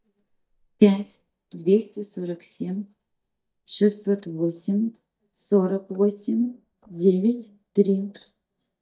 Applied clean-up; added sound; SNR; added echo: neural mask model DeepFilterNet 3.